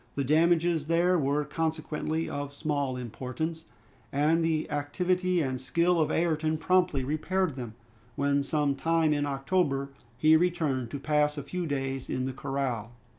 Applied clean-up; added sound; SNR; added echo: none; Thump, thud; 9 dB; none.